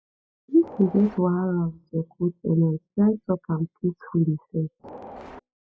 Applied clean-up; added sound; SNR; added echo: classical method log-MMSE.